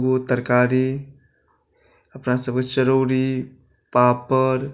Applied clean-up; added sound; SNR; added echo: none; none; none; none.